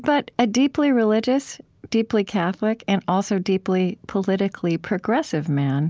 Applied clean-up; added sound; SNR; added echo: none; none; none; none.